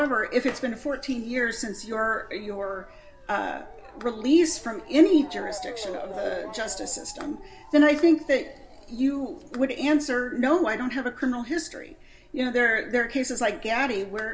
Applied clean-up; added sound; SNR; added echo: none; Motor vehicle (road) / Siren; 20 dB; reverberation time 0.2 s.